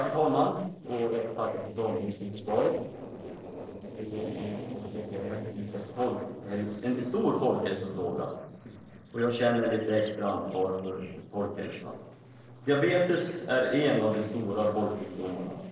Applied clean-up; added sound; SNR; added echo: neural separator model SepFormer DNS4.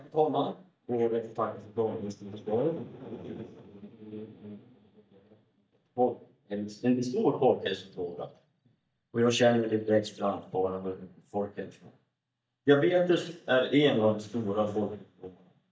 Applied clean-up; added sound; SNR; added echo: neural mask model DeepFilterNet 3.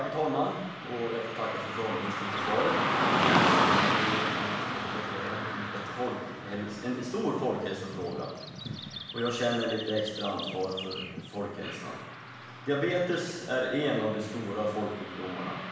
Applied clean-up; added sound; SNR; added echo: none; Car passing by / Traffic noise, roadway noise; 0 dB; reverberation time 0.9 s.